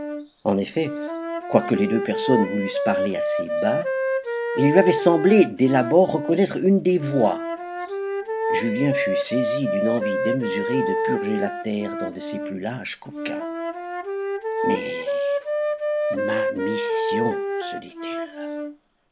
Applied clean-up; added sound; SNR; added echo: none; Wind instrument, woodwind instrument; 2 dB; none.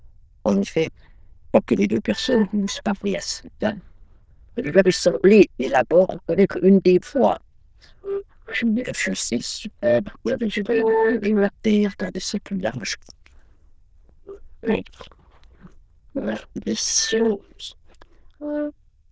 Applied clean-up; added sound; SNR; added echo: neural diffusion model UNIVERSE++.